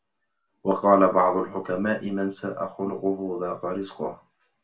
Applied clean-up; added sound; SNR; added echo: none; none; none; reverberation time 0.2 s.